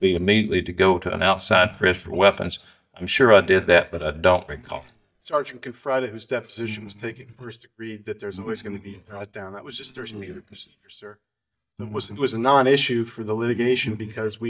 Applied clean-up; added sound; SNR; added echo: neural mask model DeepFilterNet 3.